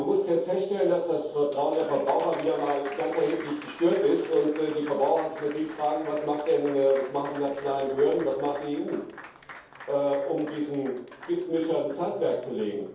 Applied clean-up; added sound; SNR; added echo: none; Applause; 18 dB; reverberation time 0.7 s.